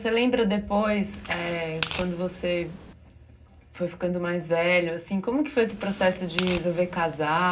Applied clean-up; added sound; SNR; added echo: none; Tearing; 10 dB; reverberation time 0.4 s.